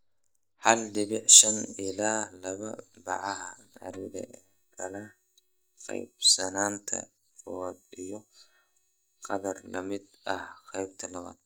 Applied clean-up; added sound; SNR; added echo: neural mask model DeepFilterNet 3.